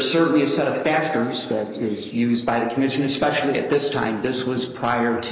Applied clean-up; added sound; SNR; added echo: neural mask model Resemble Enhance denoiser.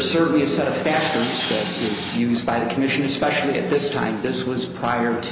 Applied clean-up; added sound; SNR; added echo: none; Tools; 10 dB; none.